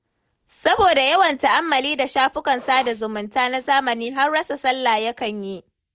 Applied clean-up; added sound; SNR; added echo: neural mask model DeepFilterNet 3.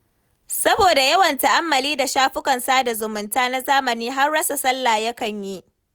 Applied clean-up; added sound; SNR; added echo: none; none; none; none.